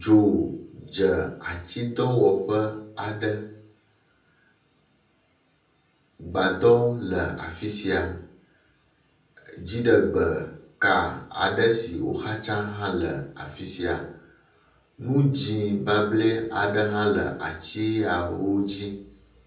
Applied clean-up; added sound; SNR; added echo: none; none; none; reverberation time 0.6 s.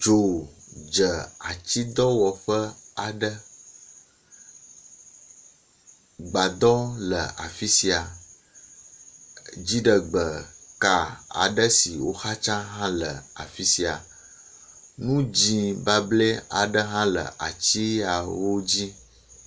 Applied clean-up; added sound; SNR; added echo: none; none; none; none.